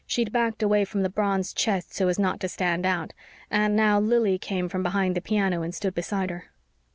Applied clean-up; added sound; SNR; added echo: none; none; none; none.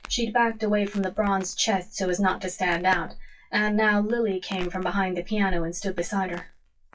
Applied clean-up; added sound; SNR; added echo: classical method WPE with log-MMSE.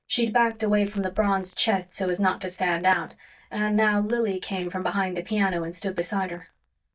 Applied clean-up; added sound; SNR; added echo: neural mask model DeepFilterNet 3.